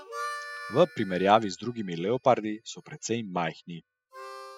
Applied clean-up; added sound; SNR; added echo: classical method spectral subtraction.